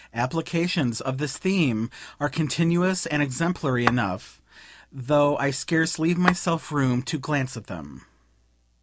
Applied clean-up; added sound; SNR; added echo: none; Tap / Glass; 7 dB; none.